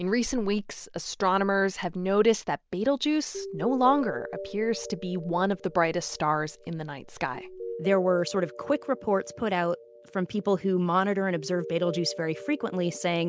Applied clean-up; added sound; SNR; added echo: none; none; none; none.